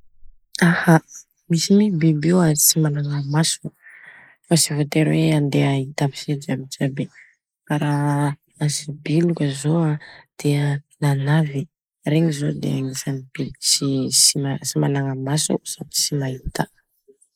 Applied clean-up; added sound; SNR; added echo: neural mask model Resemble Enhance denoiser.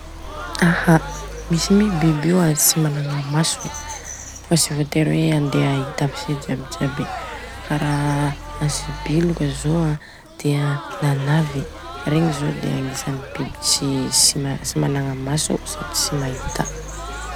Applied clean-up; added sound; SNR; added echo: none; Crowd + Idling / Engine starting / Accelerating, revving, vroom / Car; 12 dB; none.